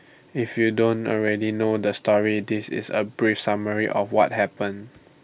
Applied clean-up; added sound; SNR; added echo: none; none; none; none.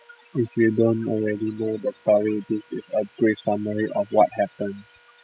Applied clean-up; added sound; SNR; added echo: classical method spectral subtraction.